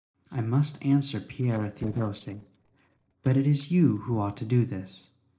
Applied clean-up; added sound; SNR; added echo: neural separator model SepFormer DNS4.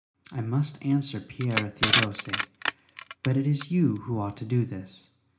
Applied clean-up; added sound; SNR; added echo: none; Crushing; 0 dB; reverberation time 0.4 s.